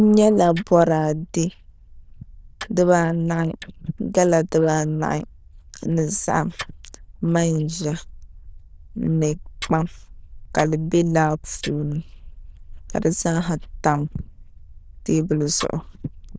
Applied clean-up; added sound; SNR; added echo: neural diffusion model UNIVERSE++.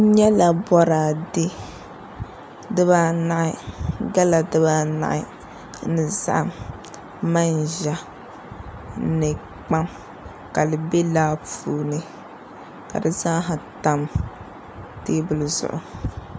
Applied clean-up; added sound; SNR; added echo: none; none; none; none.